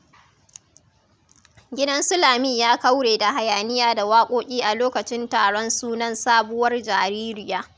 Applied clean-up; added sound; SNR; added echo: none; none; none; none.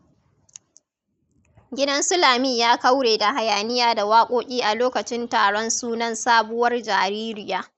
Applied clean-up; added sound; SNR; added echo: neural mask model Resemble Enhance denoiser.